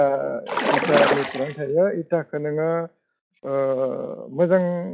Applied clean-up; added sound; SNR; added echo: classical method log-MMSE.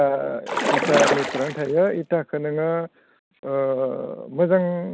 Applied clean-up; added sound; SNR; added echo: none; Splash, splatter; 1 dB; none.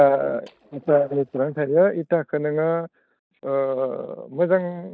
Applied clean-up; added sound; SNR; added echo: neural mask model DeepFilterNet 3.